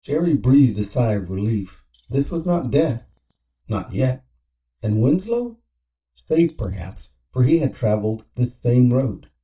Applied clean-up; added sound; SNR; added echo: neural mask model DeepFilterNet 3.